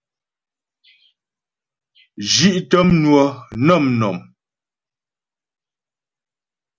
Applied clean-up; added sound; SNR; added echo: none; none; none; none.